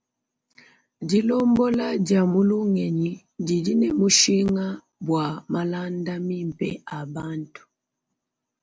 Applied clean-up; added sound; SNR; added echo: none; none; none; none.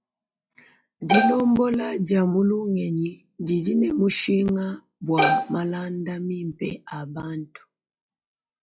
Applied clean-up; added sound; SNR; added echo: classical method log-MMSE.